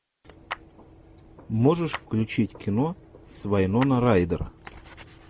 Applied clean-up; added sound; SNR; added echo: none; Clapping; 18 dB; none.